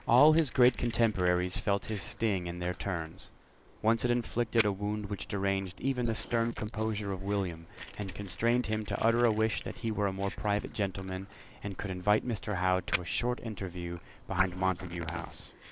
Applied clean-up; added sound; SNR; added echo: neural mask model Resemble Enhance denoiser.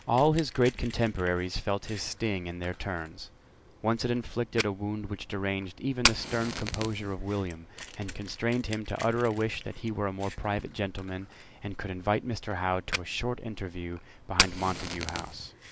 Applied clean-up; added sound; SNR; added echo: none; Fire; 7 dB; none.